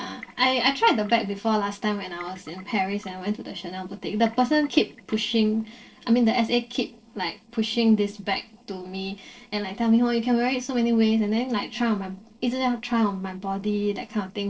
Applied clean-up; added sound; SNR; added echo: neural separator model SepFormer DNS4.